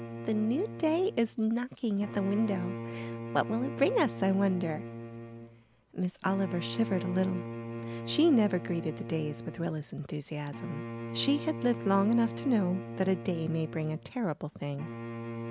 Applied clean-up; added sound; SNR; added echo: none; Bowed string instrument; 9 dB; none.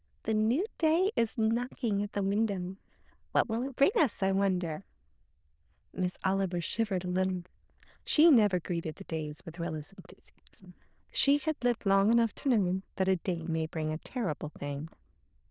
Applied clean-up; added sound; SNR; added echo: neural diffusion model UNIVERSE++.